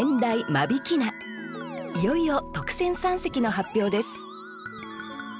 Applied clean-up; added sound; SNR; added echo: none; Musical instrument; 16 dB; none.